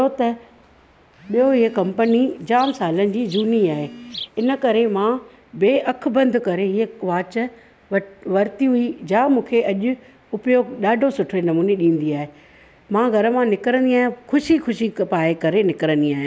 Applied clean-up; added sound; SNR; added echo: none; Insect; 20 dB; none.